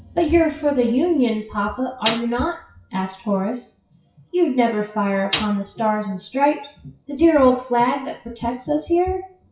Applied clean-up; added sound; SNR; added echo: classical method WPE with log-MMSE.